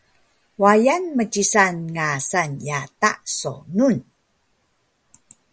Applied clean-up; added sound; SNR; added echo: none; none; none; none.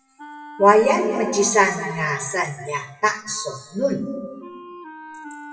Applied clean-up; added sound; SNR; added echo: classical method WPE with log-MMSE.